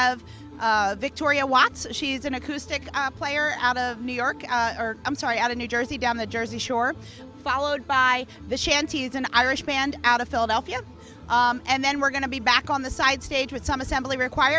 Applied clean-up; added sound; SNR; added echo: none; none; none; none.